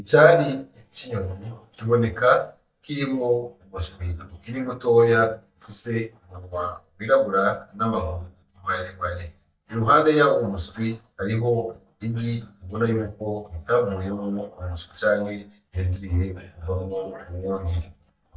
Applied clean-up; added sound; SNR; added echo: neural mask model DeepFilterNet 3.